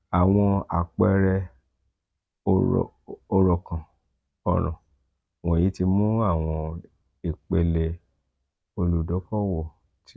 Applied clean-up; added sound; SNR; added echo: none; none; none; none.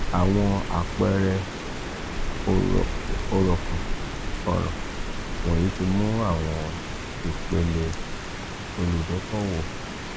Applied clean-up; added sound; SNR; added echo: none; Rain; 2 dB; none.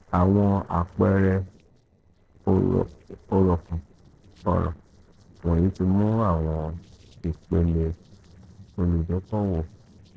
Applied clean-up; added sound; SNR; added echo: neural separator model SepFormer DNS4.